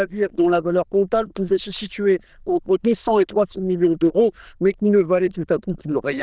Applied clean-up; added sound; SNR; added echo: neural diffusion model UNIVERSE++.